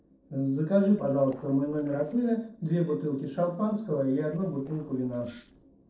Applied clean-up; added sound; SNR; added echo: neural separator model SepFormer DNS4.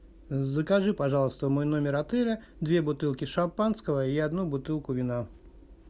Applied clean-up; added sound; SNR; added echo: none; none; none; none.